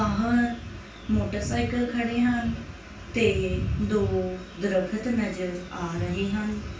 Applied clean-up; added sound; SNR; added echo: none; none; none; reverberation time 0.2 s.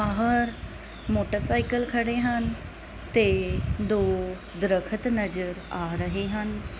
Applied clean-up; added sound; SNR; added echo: none; none; none; none.